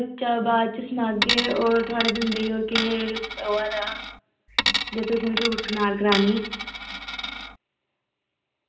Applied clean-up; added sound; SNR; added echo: none; Coin (dropping); 3 dB; reverberation time 0.5 s.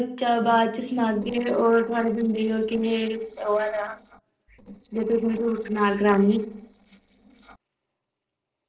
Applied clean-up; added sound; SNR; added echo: neural separator model SepFormer DNS4.